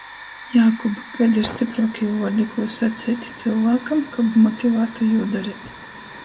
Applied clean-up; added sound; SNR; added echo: none; Hiss / Fire; 17 dB; reverberation time 1.9 s.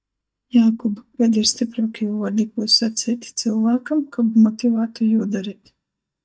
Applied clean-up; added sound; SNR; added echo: neural mask model DeepFilterNet 3.